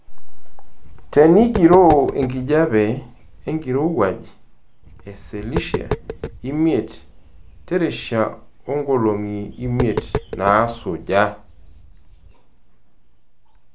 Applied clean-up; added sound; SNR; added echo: none; Tap; 11 dB; none.